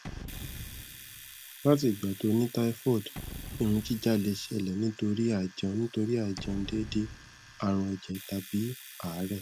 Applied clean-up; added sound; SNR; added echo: none; Domestic sounds, home sounds + Gunshot, gunfire / Boom; 14 dB; none.